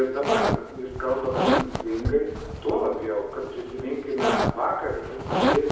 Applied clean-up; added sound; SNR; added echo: none; Zipper (clothing); 1 dB; reverberation time 0.9 s.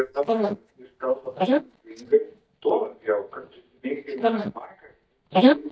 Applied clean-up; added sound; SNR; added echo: neural mask model DeepFilterNet 3.